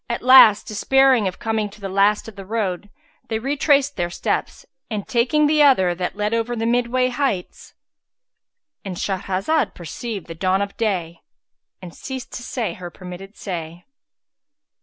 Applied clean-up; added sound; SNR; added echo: none; none; none; none.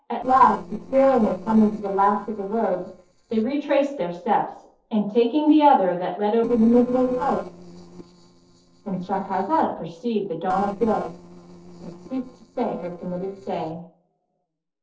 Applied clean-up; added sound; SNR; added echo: neural separator model SepFormer DNS4.